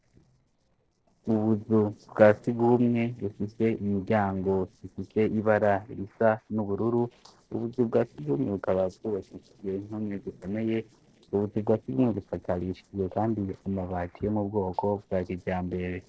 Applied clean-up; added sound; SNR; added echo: neural separator model SepFormer DNS4.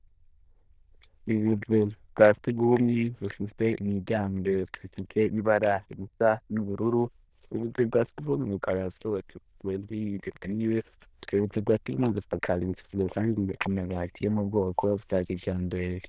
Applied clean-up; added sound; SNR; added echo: neural diffusion model UNIVERSE++.